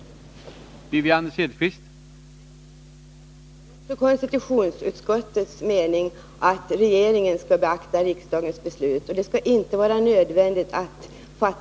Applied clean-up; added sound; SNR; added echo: none; none; none; none.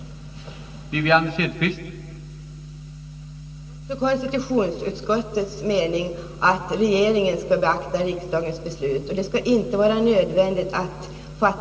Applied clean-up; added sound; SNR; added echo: none; none; none; reverberation time 1.9 s.